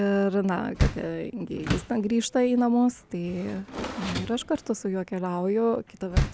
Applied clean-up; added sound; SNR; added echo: none; Door; 6 dB; none.